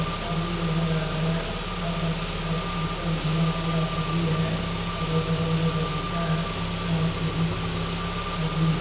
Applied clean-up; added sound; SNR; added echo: none; Engine / Car; 0 dB; reverberation time 0.9 s.